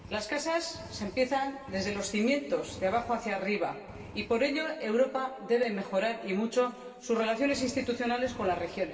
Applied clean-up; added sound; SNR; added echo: none; Engine; 20 dB; reverberation time 2.1 s.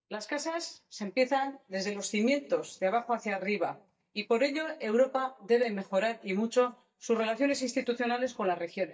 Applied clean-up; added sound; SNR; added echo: neural mask model DeepFilterNet 3.